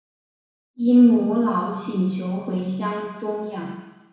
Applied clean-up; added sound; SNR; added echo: none; none; none; reverberation time 1.1 s.